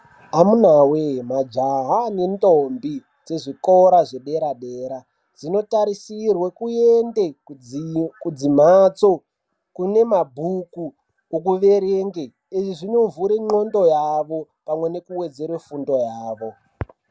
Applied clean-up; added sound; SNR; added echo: none; none; none; none.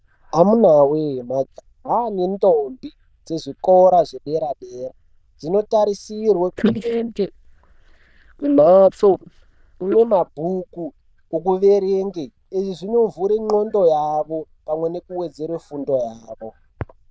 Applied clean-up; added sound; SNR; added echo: neural diffusion model UNIVERSE++.